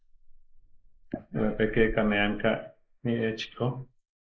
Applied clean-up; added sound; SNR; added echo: neural mask model Resemble Enhance denoiser.